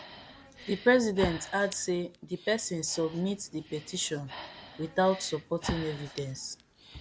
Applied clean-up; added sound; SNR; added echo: none; Breathing; 13 dB; none.